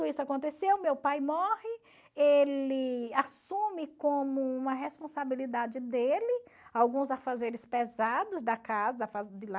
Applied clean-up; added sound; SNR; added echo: none; none; none; none.